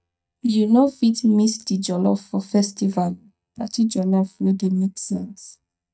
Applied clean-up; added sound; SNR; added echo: neural mask model DeepFilterNet 3.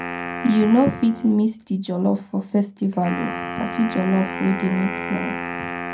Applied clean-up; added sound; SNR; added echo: none; Wind instrument, woodwind instrument; 9 dB; reverberation time 0.2 s.